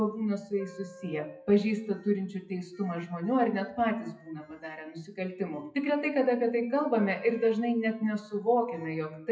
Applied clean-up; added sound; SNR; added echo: classical method WPE with log-MMSE.